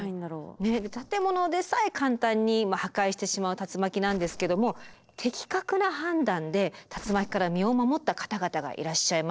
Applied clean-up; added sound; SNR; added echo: neural separator model SepFormer DNS4.